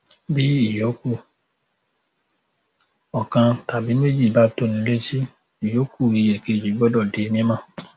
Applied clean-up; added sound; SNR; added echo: none; none; none; none.